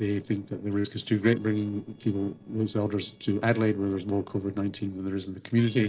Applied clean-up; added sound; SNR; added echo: neural separator model SepFormer DNS4.